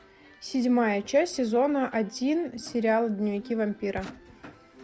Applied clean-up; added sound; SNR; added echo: none; none; none; none.